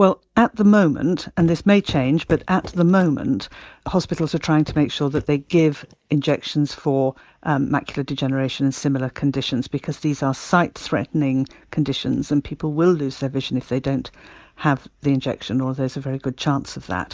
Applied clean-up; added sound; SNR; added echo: neural mask model DeepFilterNet 3.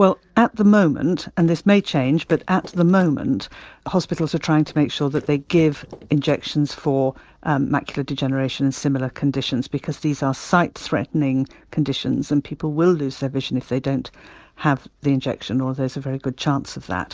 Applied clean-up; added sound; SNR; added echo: neural separator model SepFormer DNS4.